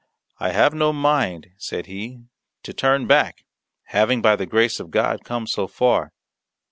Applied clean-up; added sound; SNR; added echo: none; none; none; none.